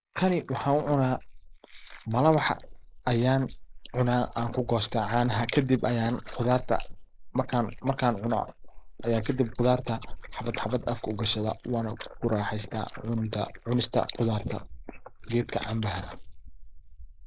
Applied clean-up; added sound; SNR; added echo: neural mask model Resemble Enhance denoiser.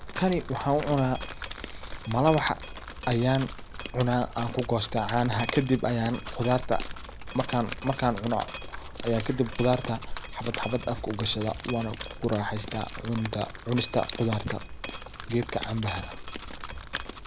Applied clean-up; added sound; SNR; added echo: none; Drip; 8 dB; none.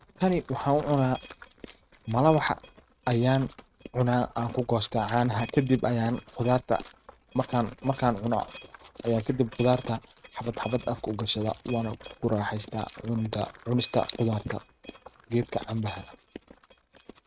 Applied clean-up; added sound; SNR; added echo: neural mask model RNNoise.